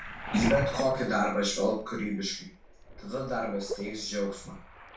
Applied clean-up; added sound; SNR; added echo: none; Waves, surf; 9 dB; reverberation time 0.3 s.